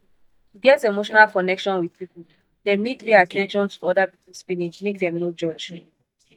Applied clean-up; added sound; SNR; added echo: neural mask model DeepFilterNet 3.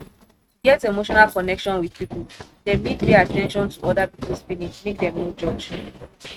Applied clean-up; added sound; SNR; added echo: neural mask model RNNoise.